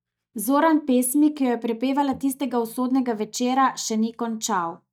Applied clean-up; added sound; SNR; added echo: neural mask model DeepFilterNet 3.